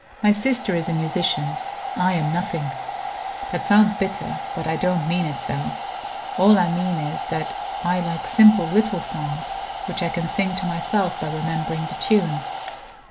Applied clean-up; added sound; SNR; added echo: none; Domestic sounds, home sounds; 7 dB; none.